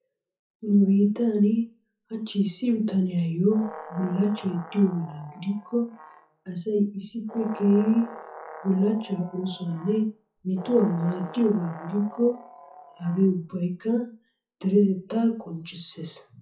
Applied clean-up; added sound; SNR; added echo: classical method WPE with log-MMSE.